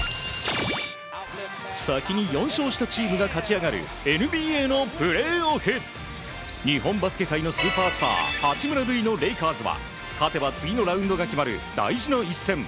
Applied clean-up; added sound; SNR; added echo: none; Trumpet; 19 dB; none.